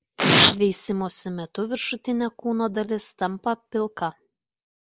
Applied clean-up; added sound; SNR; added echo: neural mask model Resemble Enhance denoiser.